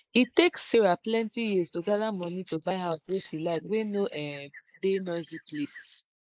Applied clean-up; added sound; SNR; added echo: neural mask model Resemble Enhance denoiser.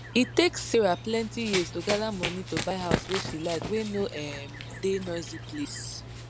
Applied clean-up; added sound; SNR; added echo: none; Run; 7 dB; none.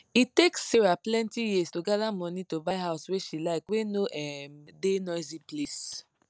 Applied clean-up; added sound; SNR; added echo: none; none; none; none.